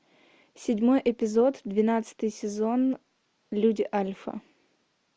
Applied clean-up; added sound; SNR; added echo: none; none; none; none.